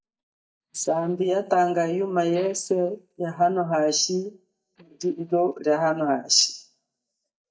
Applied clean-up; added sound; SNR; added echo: neural mask model DeepFilterNet 3.